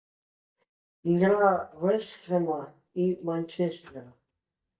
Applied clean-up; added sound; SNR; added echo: neural mask model DeepFilterNet 3.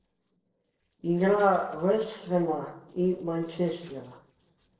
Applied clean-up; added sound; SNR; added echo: neural separator model SepFormer DNS4.